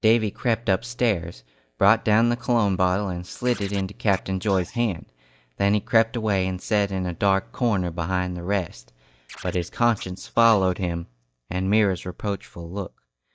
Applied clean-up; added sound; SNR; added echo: neural mask model DeepFilterNet 3.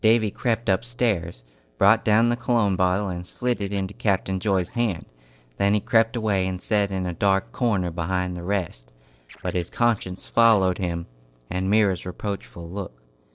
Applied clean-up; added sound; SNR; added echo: neural separator model SepFormer DNS4.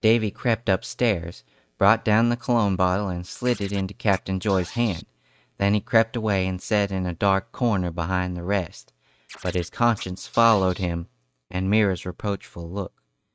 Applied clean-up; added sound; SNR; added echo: neural mask model RNNoise.